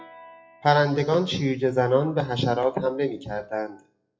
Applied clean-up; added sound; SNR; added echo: classical method WPE with log-MMSE.